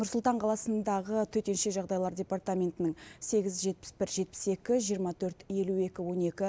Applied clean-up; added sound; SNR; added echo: none; none; none; none.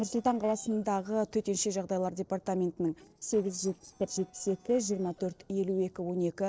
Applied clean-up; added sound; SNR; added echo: neural separator model SepFormer DNS4.